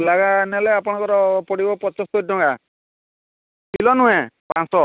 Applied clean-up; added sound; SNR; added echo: none; none; none; none.